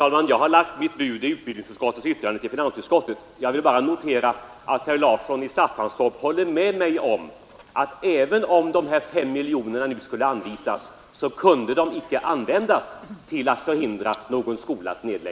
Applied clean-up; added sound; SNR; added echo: none; none; none; none.